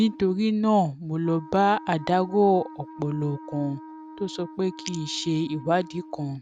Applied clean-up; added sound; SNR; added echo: none; Wind instrument, woodwind instrument; 18 dB; none.